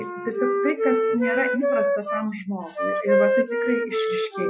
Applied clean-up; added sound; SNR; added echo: classical method Wiener filter.